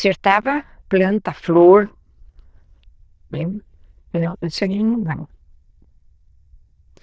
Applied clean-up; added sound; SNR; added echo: neural diffusion model UNIVERSE++.